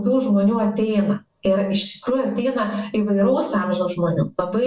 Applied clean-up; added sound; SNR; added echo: none; none; none; reverberation time 0.1 s.